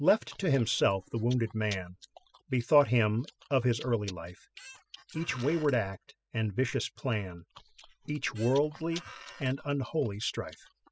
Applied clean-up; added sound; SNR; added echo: classical method spectral subtraction.